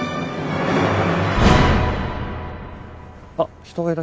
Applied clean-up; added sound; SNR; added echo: none; none; none; none.